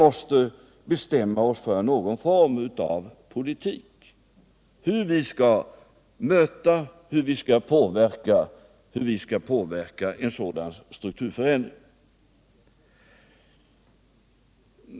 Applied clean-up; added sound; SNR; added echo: none; none; none; none.